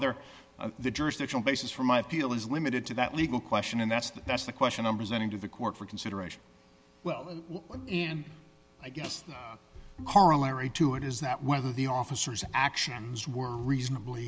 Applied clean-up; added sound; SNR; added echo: none; Bowed string instrument; 17 dB; none.